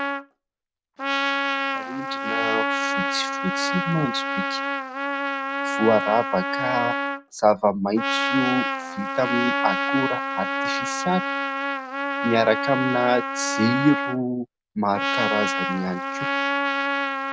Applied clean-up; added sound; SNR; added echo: none; Trumpet; 0 dB; none.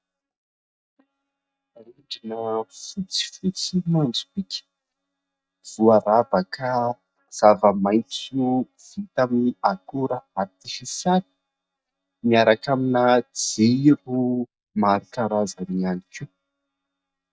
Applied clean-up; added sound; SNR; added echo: neural mask model DeepFilterNet 3.